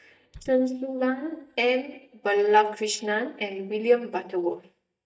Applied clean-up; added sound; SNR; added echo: neural mask model DeepFilterNet 3.